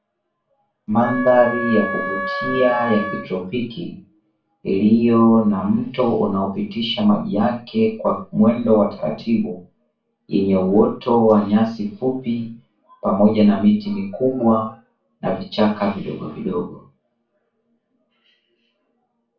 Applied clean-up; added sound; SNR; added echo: none; Wind instrument, woodwind instrument; 6 dB; reverberation time 0.3 s.